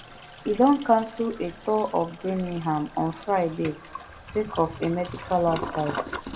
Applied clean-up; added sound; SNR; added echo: none; Toilet flush; 13 dB; reverberation time 0.2 s.